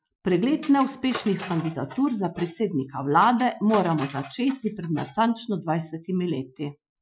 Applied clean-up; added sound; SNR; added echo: classical method Wiener filter.